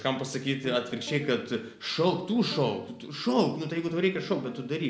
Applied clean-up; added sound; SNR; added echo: none; Guitar; 16 dB; none.